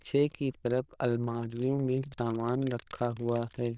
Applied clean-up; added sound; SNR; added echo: neural diffusion model UNIVERSE++.